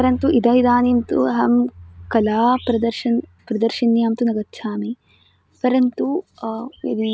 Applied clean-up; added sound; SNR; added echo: none; none; none; none.